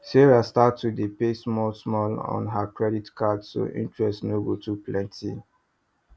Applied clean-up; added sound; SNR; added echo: none; none; none; none.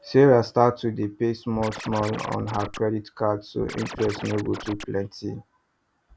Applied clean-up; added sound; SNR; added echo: none; Scratching (performance technique); 12 dB; none.